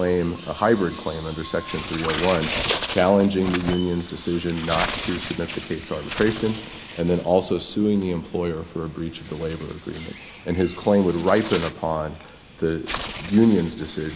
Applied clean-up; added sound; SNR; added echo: none; Bird; 8 dB; none.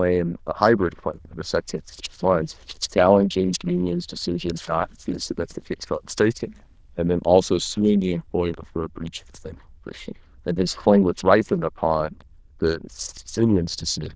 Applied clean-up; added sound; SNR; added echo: neural diffusion model UNIVERSE++.